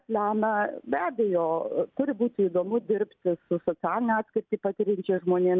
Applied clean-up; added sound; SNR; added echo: none; none; none; none.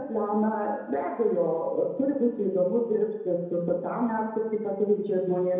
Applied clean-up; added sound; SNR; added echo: none; none; none; reverberation time 1.0 s.